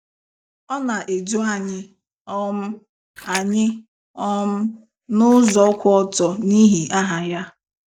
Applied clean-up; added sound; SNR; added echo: neural mask model DeepFilterNet 3.